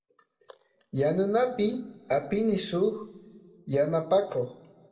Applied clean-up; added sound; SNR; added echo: none; none; none; reverberation time 1.5 s.